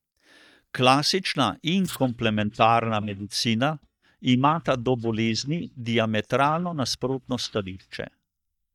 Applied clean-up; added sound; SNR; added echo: neural mask model DeepFilterNet 3.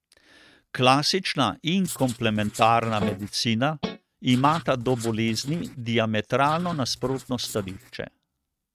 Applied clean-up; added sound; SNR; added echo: neural mask model RNNoise.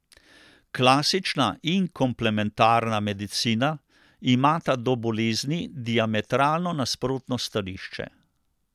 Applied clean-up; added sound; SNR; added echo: none; none; none; none.